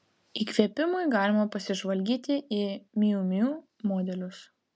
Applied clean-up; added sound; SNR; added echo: none; none; none; none.